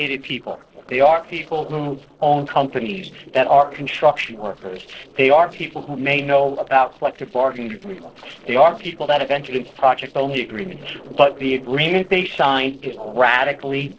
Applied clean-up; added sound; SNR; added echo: neural separator model SepFormer DNS4.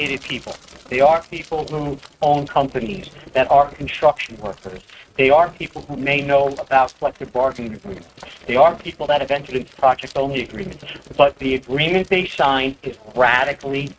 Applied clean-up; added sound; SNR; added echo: neural mask model RNNoise.